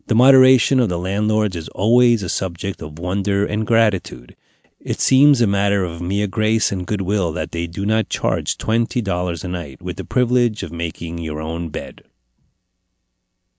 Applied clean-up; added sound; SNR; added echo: none; none; none; none.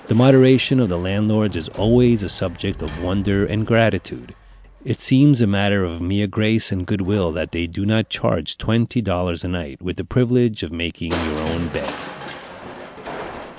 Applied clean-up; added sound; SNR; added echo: none; Crushing; 17 dB; none.